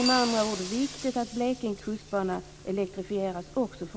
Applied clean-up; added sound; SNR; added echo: none; Shatter + Bicycle bell; 9 dB; none.